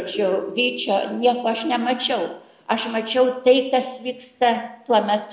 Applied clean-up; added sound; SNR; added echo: none; Ringtone; 15 dB; none.